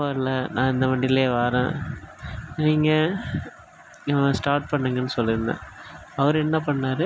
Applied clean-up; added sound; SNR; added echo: none; none; none; none.